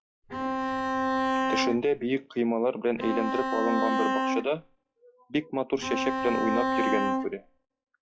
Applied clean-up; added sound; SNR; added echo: classical method log-MMSE.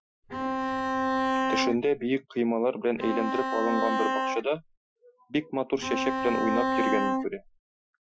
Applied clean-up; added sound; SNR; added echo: classical method Wiener filter.